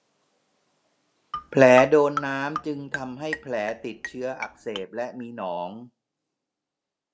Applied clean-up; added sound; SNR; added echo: none; Marimba, xylophone; 11 dB; none.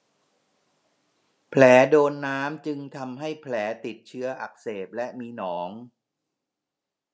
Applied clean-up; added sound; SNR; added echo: none; none; none; none.